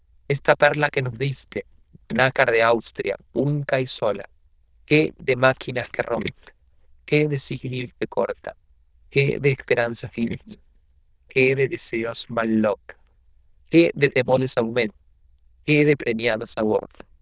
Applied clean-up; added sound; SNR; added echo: neural diffusion model UNIVERSE++.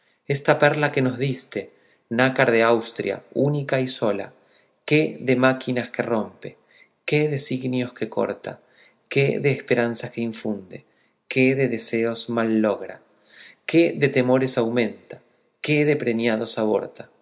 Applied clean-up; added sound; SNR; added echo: none; none; none; none.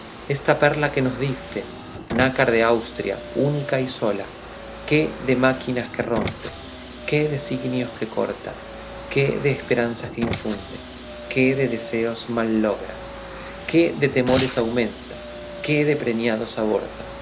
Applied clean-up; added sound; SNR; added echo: none; Car + Domestic sounds, home sounds; 11 dB; none.